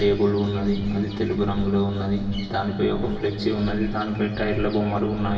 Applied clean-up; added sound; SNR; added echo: none; Breathing; 12 dB; reverberation time 2.5 s.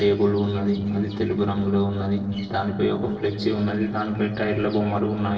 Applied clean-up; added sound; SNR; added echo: neural separator model SepFormer DNS4.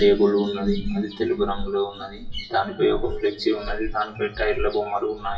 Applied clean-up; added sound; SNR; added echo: classical method WPE with log-MMSE.